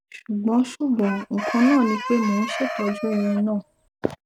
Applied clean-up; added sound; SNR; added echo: none; Chicken, rooster; 8 dB; none.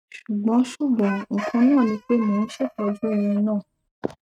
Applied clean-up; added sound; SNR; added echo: neural mask model RNNoise.